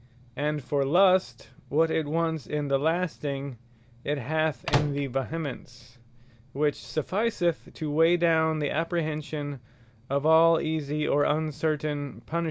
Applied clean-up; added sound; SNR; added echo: none; Microwave oven; 2 dB; none.